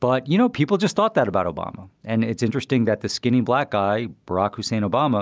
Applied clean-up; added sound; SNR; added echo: none; none; none; none.